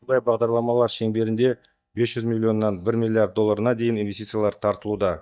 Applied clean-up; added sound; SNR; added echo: neural mask model DeepFilterNet 3.